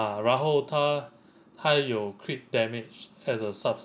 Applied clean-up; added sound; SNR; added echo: none; none; none; none.